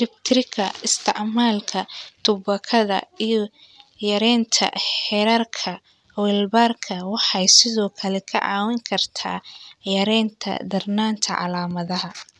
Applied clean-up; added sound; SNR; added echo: none; none; none; none.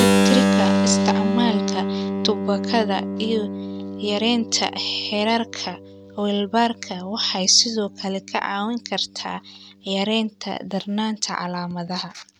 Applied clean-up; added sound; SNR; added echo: none; Keyboard (musical); 1 dB; none.